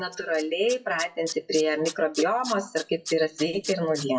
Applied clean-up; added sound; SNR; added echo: classical method WPE with log-MMSE.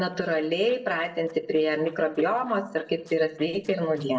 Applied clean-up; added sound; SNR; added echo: neural separator model SepFormer DNS4.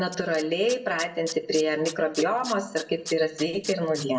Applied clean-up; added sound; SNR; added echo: none; Tools; 14 dB; reverberation time 0.6 s.